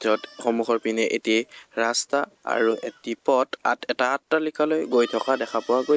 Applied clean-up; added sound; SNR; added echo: none; none; none; none.